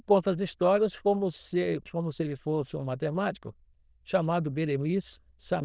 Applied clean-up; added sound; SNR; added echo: neural diffusion model UNIVERSE++.